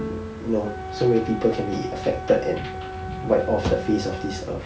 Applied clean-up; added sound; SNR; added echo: none; Wind instrument, woodwind instrument + Keyboard (musical); 10 dB; none.